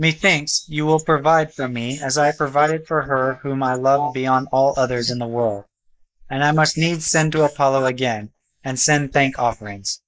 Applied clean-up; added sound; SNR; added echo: neural mask model Resemble Enhance denoiser.